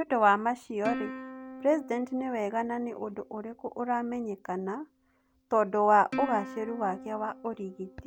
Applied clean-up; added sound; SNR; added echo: none; Plucked string instrument; 13 dB; none.